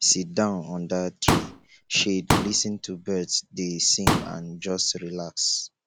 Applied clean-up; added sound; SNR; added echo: none; Explosion; 0 dB; none.